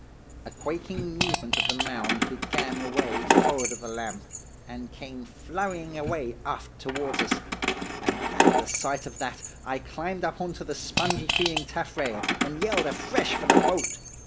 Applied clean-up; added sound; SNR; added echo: none; Fart + Keys jangling; -4 dB; none.